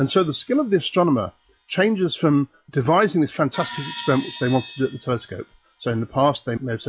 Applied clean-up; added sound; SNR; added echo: classical method log-MMSE.